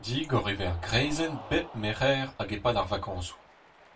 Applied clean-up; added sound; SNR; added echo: none; Cheering; 19 dB; reverberation time 0.2 s.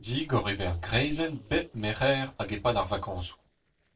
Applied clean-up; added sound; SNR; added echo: neural separator model SepFormer DNS4.